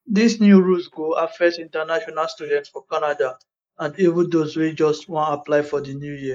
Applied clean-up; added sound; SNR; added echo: neural mask model Resemble Enhance denoiser.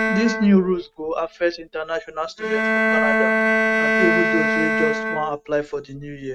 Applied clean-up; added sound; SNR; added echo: neural mask model RNNoise.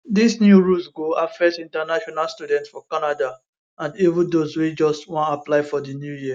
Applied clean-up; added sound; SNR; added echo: none; none; none; none.